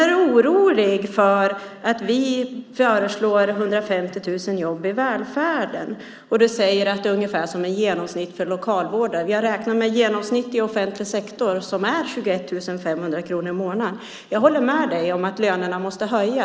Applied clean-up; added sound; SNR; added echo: none; none; none; none.